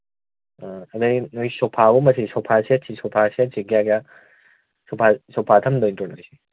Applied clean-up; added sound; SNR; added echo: none; none; none; none.